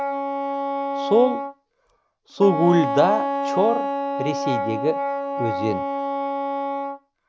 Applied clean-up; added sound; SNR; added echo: none; Wind instrument, woodwind instrument; 1 dB; none.